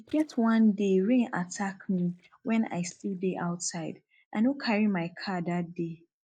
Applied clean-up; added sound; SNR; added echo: neural mask model DeepFilterNet 3.